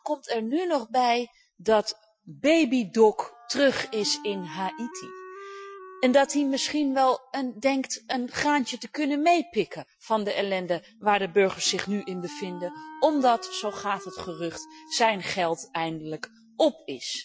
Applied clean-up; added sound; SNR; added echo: classical method Wiener filter.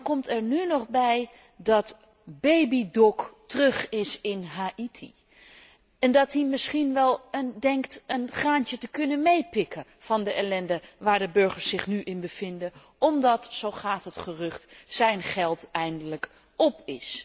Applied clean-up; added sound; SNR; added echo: none; none; none; none.